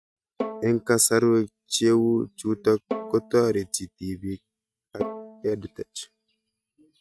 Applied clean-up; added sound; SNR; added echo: neural mask model RNNoise.